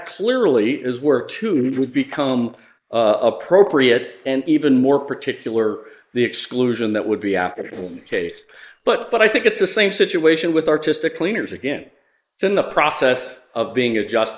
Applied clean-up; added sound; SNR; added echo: neural mask model Resemble Enhance denoiser.